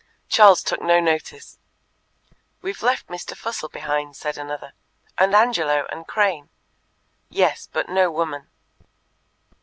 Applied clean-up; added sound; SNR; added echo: none; none; none; none.